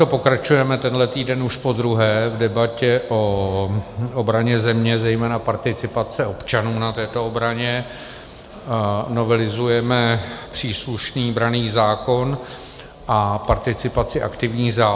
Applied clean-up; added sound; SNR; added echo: none; none; none; none.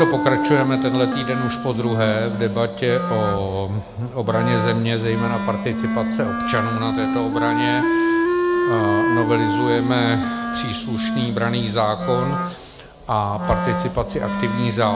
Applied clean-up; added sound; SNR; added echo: none; Wind instrument, woodwind instrument; 1 dB; none.